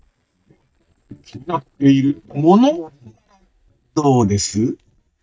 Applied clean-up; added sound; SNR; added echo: neural mask model DeepFilterNet 3.